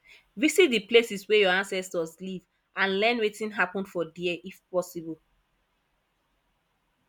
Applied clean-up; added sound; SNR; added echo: none; none; none; none.